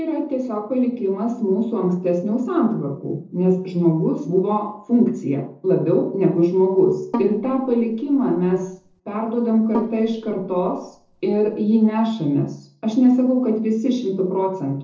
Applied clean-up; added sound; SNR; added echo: neural separator model SepFormer DNS4.